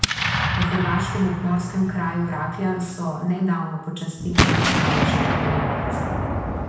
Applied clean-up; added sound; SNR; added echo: none; Explosion; -2 dB; reverberation time 0.9 s.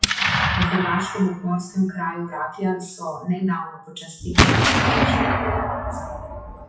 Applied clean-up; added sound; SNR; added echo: classical method WPE with log-MMSE.